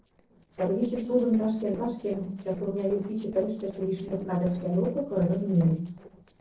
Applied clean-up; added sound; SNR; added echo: neural separator model SepFormer DNS4.